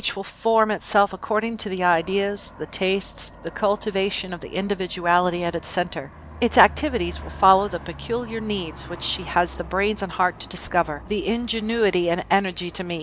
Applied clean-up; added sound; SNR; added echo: none; Aircraft; 17 dB; none.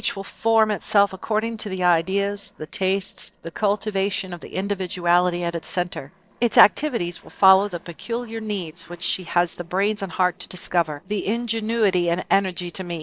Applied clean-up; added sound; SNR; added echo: neural separator model SepFormer DNS4.